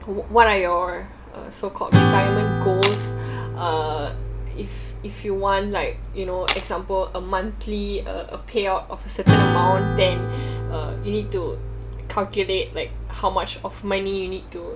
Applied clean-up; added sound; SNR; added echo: none; Tools + Acoustic guitar / Strum; 1 dB; none.